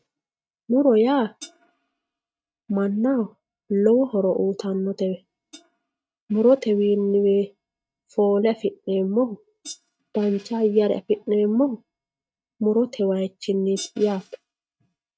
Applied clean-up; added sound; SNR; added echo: neural mask model RNNoise.